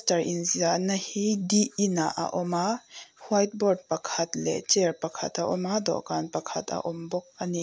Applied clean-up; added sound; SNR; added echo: none; none; none; none.